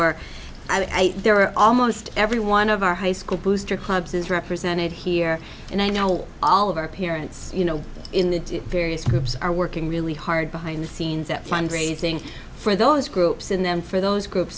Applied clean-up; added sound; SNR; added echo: none; none; none; none.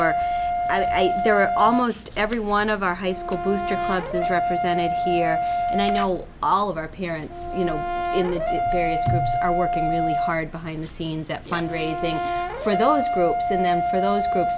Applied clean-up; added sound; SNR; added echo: none; Brass instrument; 1 dB; none.